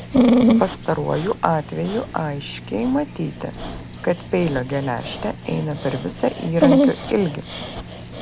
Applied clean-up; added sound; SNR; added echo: none; Dog; -1 dB; none.